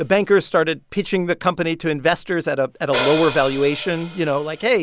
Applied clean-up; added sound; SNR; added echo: none; Hi-hat; 8 dB; none.